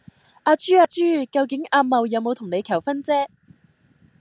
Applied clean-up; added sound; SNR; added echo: none; none; none; none.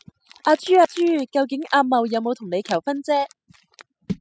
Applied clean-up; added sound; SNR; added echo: classical method spectral subtraction.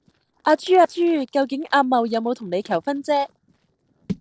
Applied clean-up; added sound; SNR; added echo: neural separator model SepFormer DNS4.